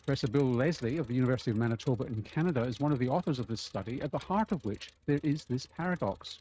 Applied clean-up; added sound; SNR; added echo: neural mask model RNNoise.